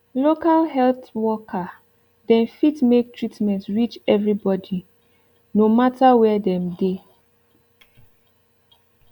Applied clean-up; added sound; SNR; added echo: none; none; none; none.